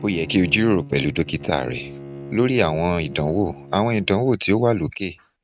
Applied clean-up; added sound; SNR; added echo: neural mask model RNNoise.